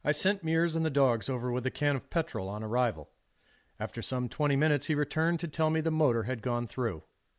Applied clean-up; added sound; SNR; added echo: none; none; none; none.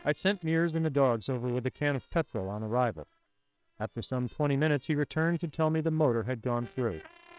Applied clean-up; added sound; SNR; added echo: neural separator model SepFormer WHAM!.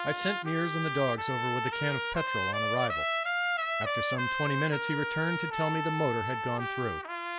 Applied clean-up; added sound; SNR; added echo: none; Trumpet; -1 dB; none.